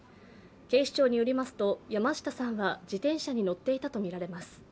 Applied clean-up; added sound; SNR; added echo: none; none; none; none.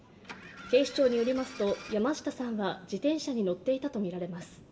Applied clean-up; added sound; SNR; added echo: none; Engine starting; 17 dB; reverberation time 1.1 s.